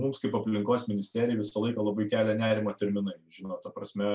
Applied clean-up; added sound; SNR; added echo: none; none; none; none.